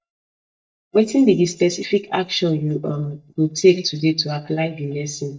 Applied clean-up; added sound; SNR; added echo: neural mask model DeepFilterNet 3.